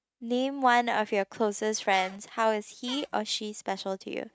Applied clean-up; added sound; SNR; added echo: neural mask model RNNoise.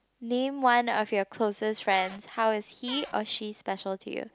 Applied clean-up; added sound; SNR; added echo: none; Cupboard open or close / Door; 15 dB; none.